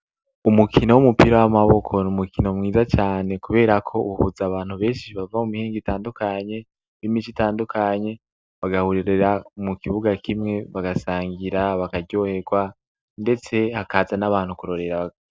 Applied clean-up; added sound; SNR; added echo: none; none; none; none.